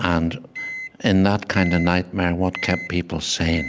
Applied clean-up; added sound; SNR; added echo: none; Microwave oven; 14 dB; none.